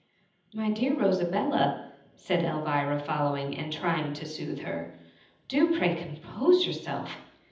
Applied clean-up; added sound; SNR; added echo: none; none; none; reverberation time 0.8 s.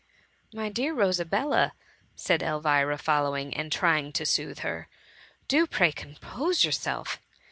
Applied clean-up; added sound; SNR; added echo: none; none; none; none.